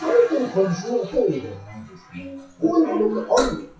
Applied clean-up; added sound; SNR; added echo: classical method WPE with log-MMSE.